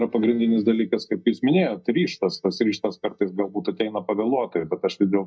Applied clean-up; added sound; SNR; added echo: neural mask model DeepFilterNet 3.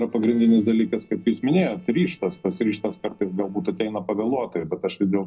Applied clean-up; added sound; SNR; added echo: neural separator model SepFormer DNS4.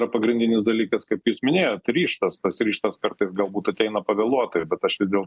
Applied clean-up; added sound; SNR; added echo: none; none; none; none.